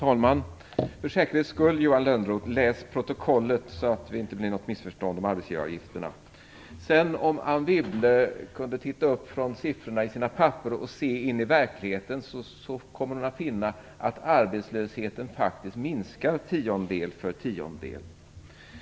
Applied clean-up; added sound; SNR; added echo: none; none; none; none.